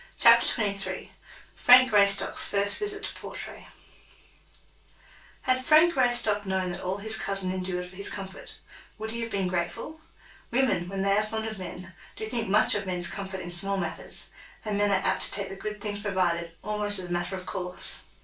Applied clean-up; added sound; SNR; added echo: none; none; none; reverberation time 0.2 s.